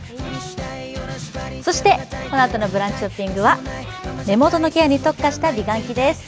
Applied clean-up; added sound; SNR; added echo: none; Bowed string instrument; 18 dB; none.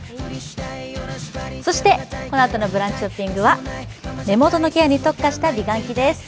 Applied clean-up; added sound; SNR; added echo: none; none; none; none.